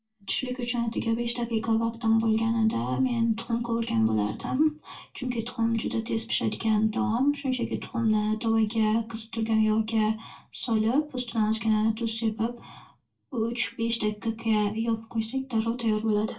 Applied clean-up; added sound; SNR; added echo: none; none; none; reverberation time 0.2 s.